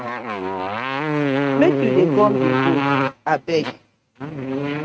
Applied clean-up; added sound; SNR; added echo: neural mask model RNNoise.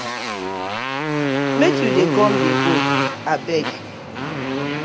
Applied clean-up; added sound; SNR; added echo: none; Motorcycle; -2 dB; none.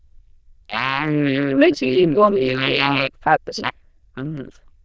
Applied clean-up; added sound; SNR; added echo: neural diffusion model UNIVERSE++.